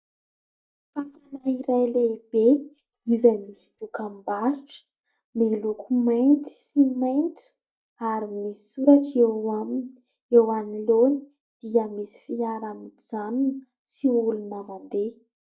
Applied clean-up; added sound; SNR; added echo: neural mask model DeepFilterNet 3.